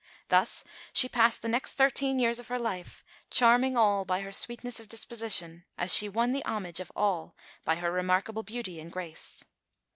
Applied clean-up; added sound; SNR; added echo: none; none; none; none.